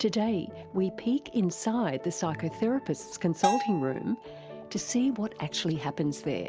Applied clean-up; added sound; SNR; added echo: none; Bell; 4 dB; none.